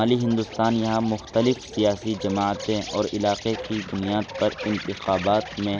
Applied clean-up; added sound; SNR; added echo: none; Insect + Bark; 12 dB; none.